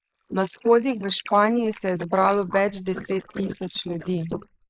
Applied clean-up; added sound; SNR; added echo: neural mask model Resemble Enhance denoiser.